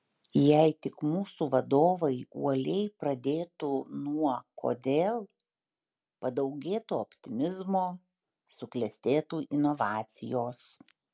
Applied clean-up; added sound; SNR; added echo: none; none; none; none.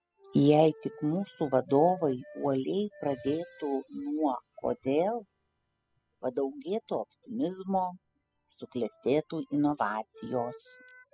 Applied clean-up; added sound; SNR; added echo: classical method spectral subtraction.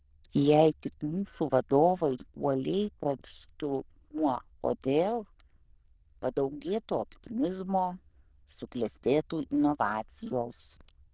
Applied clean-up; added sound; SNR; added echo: neural diffusion model UNIVERSE++.